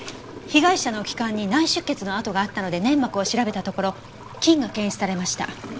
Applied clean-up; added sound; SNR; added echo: none; Toilet flush / Gurgling; 17 dB; none.